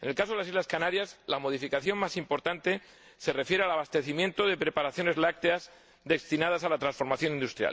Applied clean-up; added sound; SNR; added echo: none; none; none; none.